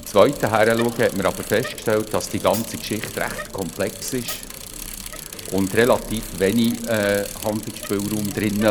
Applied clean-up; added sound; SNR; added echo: none; Bicycle + Hi-hat; 12 dB; none.